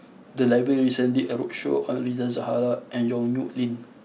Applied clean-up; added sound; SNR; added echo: none; none; none; none.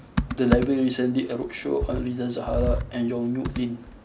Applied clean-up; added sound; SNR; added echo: none; Computer keyboard; 4 dB; none.